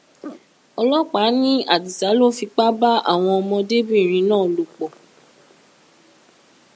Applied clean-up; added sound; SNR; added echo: none; none; none; none.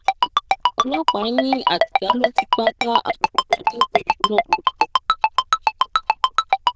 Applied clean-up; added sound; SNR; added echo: neural diffusion model UNIVERSE++.